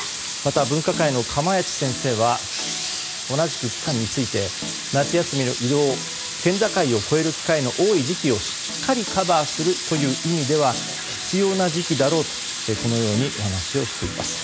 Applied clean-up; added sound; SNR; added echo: none; Sink (filling or washing) / Water tap, faucet; 6 dB; none.